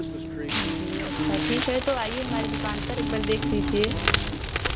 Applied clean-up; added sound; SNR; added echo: none; Crackle; -4 dB; none.